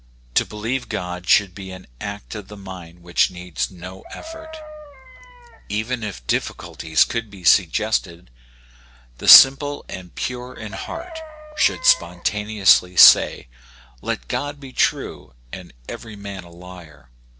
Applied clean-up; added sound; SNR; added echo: none; Chicken, rooster; 19 dB; none.